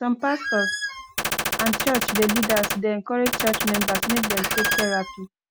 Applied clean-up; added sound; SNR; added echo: none; Gunshot, gunfire + Squeak; 0 dB; none.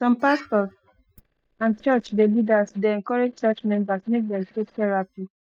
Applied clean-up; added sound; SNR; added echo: neural mask model DeepFilterNet 3.